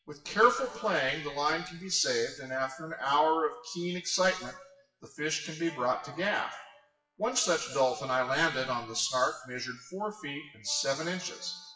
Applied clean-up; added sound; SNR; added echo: classical method WPE with log-MMSE.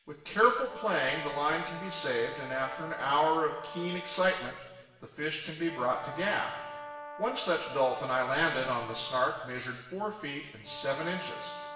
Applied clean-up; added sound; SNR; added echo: none; Brass instrument; 13 dB; reverberation time 1.3 s.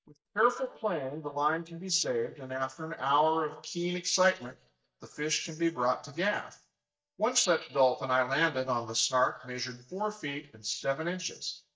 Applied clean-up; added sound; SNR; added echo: neural mask model DeepFilterNet 3.